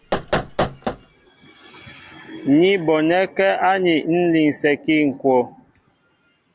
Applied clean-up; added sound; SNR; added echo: none; Knock; 4 dB; none.